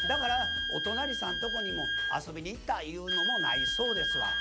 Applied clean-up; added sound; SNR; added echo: none; Wind instrument, woodwind instrument; -4 dB; none.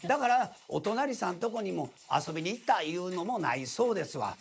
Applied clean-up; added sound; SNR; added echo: neural mask model Resemble Enhance denoiser.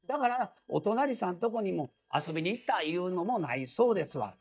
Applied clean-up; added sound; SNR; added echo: neural mask model DeepFilterNet 3.